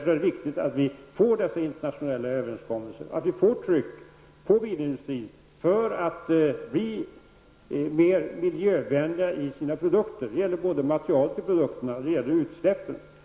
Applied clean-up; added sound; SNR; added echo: none; none; none; none.